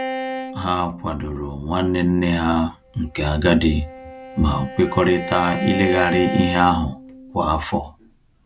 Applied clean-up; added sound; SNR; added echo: none; Bowed string instrument; 11 dB; none.